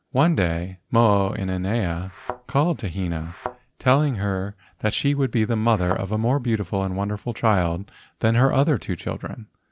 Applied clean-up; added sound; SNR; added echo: none; Thump, thud; 14 dB; none.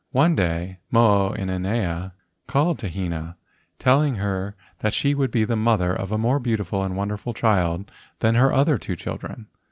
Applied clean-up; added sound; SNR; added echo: none; none; none; none.